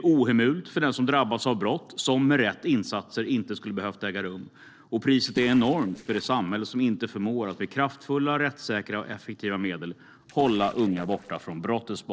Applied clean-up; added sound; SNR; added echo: neural separator model SepFormer DNS4.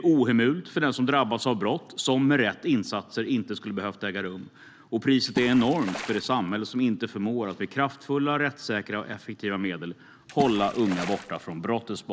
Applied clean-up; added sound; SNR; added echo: none; Water / Splash, splatter; 12 dB; none.